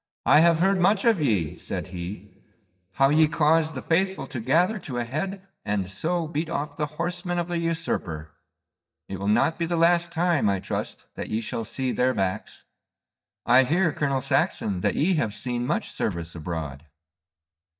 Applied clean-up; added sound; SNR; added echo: neural mask model DeepFilterNet 3.